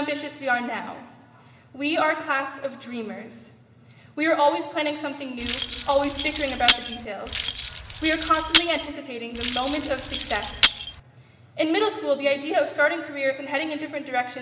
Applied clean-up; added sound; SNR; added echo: none; Keys jangling; 1 dB; reverberation time 2.5 s.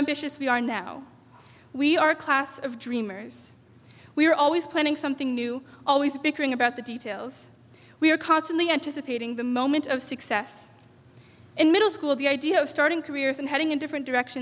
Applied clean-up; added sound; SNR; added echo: none; none; none; none.